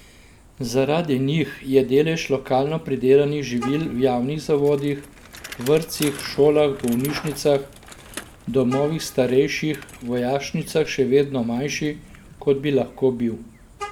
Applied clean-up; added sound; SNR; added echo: none; Vehicle horn, car horn, honking + Bicycle; 18 dB; none.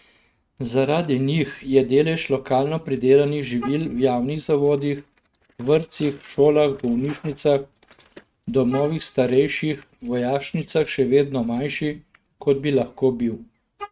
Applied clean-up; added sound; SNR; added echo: neural mask model RNNoise.